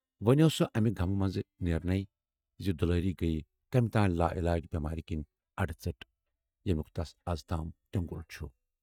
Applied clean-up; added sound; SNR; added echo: neural mask model DeepFilterNet 3.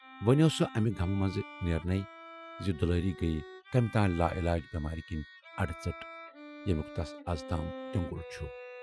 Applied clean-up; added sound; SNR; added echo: classical method Wiener filter.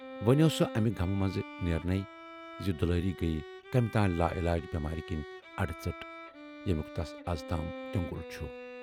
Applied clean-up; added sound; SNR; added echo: none; Bowed string instrument; 13 dB; none.